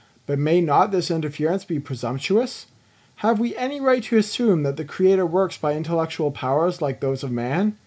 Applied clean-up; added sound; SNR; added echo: none; none; none; none.